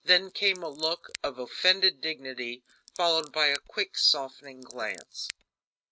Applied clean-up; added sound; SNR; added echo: neural mask model RNNoise.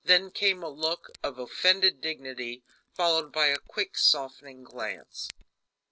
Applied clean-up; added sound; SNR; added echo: neural separator model SepFormer DNS4.